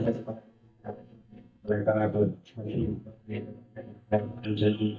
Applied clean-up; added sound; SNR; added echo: neural mask model DeepFilterNet 3.